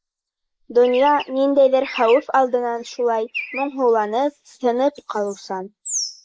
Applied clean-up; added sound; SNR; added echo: neural mask model Resemble Enhance denoiser.